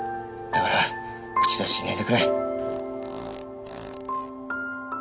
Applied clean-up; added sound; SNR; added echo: none; Fart; 18 dB; none.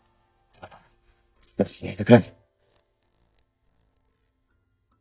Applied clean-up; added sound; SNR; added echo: neural mask model DeepFilterNet 3.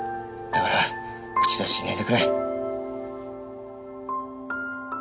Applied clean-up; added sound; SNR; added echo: none; none; none; none.